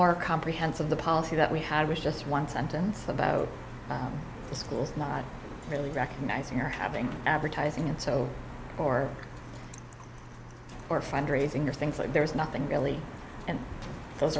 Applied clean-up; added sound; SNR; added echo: none; none; none; none.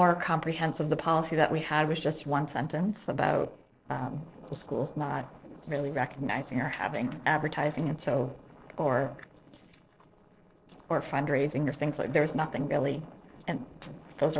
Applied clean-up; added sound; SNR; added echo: neural separator model SepFormer DNS4.